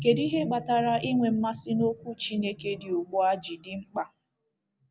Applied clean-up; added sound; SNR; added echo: none; none; none; none.